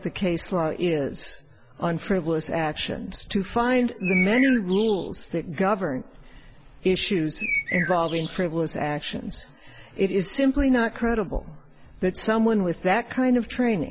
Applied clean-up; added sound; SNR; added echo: none; Bird; 5 dB; none.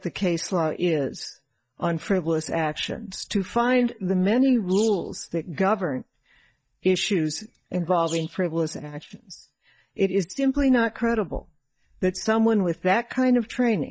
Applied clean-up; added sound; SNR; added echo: neural mask model DeepFilterNet 3.